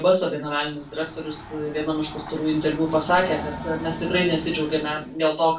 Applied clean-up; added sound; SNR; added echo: none; Train; 13 dB; reverberation time 0.2 s.